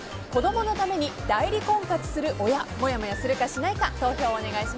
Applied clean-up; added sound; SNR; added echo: none; Train; 14 dB; none.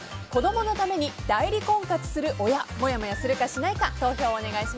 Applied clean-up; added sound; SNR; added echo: none; none; none; none.